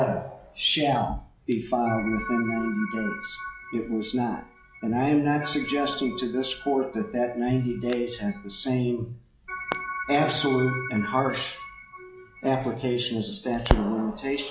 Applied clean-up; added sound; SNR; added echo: classical method log-MMSE.